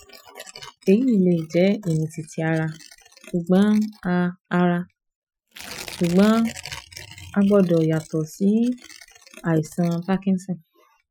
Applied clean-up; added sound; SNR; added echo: classical method Wiener filter.